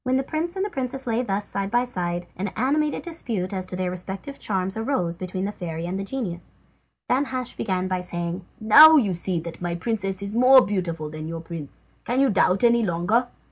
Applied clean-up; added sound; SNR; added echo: none; none; none; none.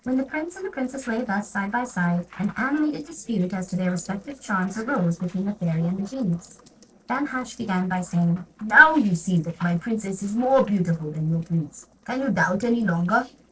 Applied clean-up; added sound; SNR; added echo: neural separator model SepFormer DNS4.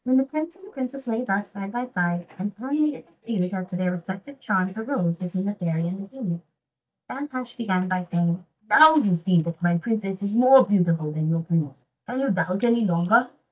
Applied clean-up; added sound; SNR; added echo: neural mask model DeepFilterNet 3.